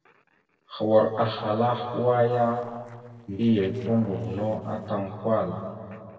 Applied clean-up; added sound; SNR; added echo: neural separator model SepFormer DNS4.